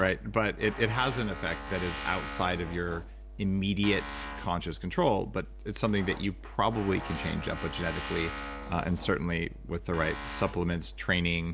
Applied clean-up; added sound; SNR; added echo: none; Tools; 9 dB; none.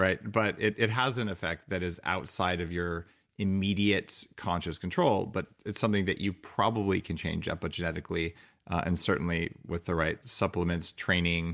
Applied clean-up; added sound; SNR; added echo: none; none; none; none.